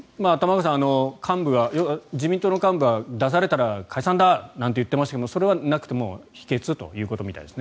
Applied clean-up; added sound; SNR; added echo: none; none; none; none.